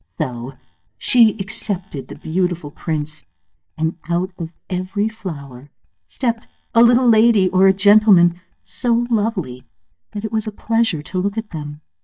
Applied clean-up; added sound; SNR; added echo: neural mask model DeepFilterNet 3.